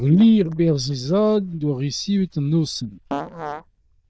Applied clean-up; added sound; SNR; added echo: neural diffusion model UNIVERSE++.